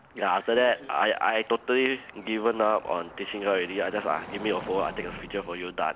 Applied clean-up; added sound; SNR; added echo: none; Car passing by; 18 dB; none.